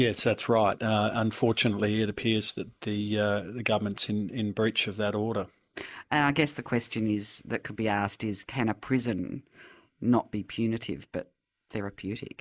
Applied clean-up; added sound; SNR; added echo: neural mask model Resemble Enhance denoiser.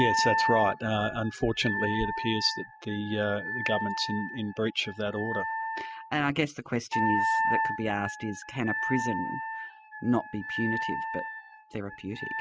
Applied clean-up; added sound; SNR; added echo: classical method spectral subtraction.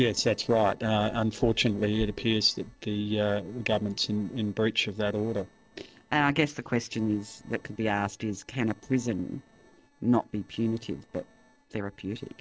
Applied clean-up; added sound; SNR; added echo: neural separator model SepFormer DNS4.